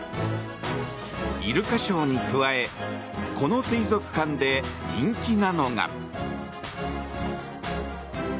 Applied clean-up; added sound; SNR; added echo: none; none; none; none.